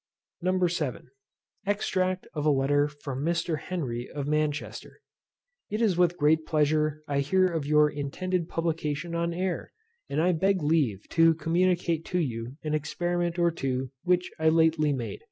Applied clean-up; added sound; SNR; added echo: none; none; none; none.